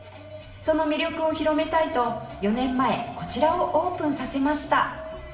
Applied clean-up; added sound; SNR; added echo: none; Wind; 14 dB; reverberation time 0.8 s.